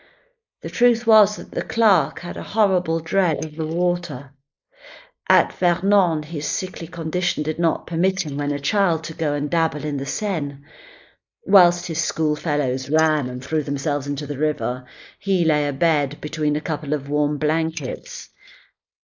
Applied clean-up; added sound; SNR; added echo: neural mask model Resemble Enhance denoiser.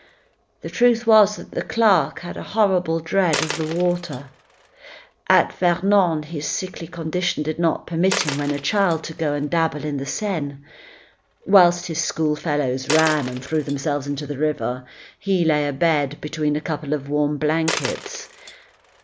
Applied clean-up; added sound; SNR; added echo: none; Coin (dropping); 14 dB; none.